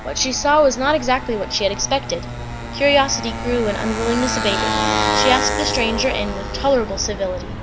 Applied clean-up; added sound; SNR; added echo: none; Motorcycle; 4 dB; none.